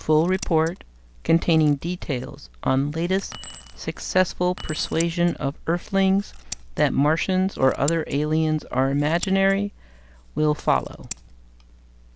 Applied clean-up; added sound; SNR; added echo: none; Keys jangling + Scissors; 20 dB; none.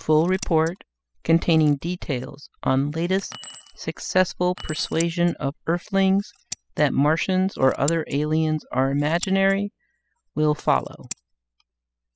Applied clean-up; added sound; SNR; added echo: classical method spectral subtraction.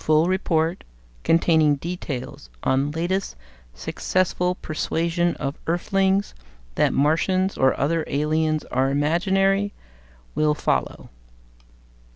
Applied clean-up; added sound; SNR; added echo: none; none; none; none.